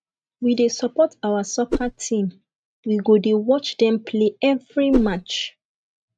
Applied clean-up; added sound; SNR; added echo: neural mask model RNNoise.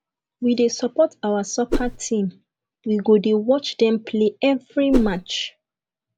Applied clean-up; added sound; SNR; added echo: none; Whoosh, swoosh, swish; 2 dB; none.